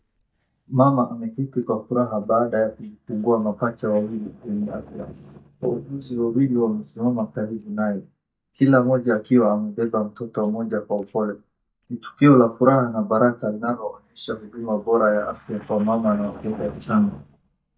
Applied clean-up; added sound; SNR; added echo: neural mask model DeepFilterNet 3.